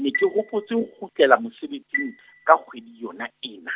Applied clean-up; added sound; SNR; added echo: none; Chime; 12 dB; none.